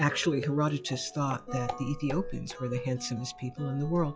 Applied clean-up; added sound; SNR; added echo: classical method log-MMSE.